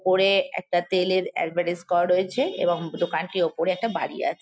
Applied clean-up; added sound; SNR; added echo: none; none; none; none.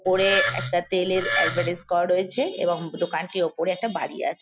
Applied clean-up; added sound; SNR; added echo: none; Wood; 3 dB; none.